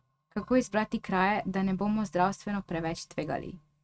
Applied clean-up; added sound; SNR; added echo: neural mask model RNNoise.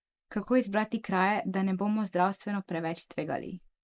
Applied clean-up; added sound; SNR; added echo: neural mask model Resemble Enhance denoiser.